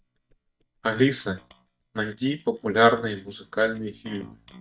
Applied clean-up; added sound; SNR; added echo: neural mask model DeepFilterNet 3.